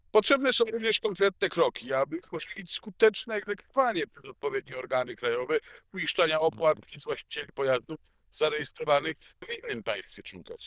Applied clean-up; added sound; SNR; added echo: neural diffusion model UNIVERSE++.